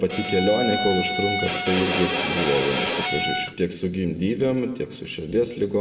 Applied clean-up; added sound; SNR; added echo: none; Bowed string instrument; 1 dB; reverberation time 1.1 s.